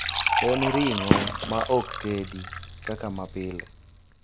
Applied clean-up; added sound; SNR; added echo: none; Fill (with liquid) / Trickle, dribble + Gunshot, gunfire; 0 dB; none.